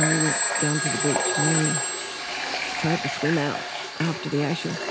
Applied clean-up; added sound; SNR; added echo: none; Water tap, faucet + Telephone; -1 dB; none.